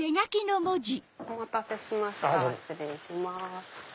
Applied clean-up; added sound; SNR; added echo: none; none; none; none.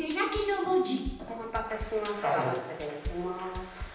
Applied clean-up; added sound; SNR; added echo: none; Drum kit; 11 dB; reverberation time 0.9 s.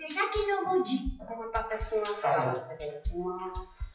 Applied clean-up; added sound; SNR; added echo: classical method WPE with log-MMSE.